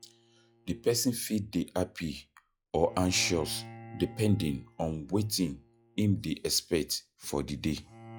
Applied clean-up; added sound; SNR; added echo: classical method log-MMSE.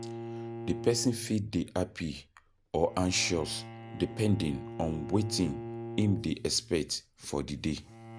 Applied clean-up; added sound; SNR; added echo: none; Bowed string instrument; 11 dB; none.